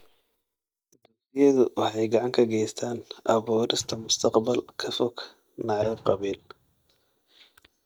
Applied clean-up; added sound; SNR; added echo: neural mask model DeepFilterNet 3.